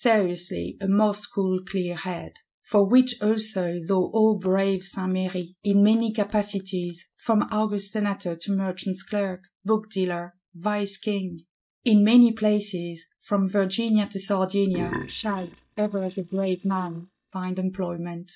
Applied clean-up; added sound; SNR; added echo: neural mask model DeepFilterNet 3.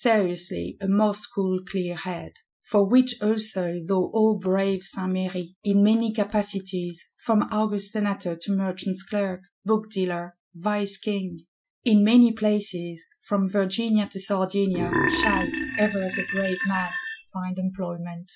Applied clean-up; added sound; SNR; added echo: classical method Wiener filter.